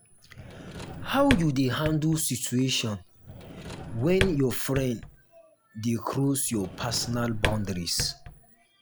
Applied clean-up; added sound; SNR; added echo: none; Drawer open or close; 8 dB; none.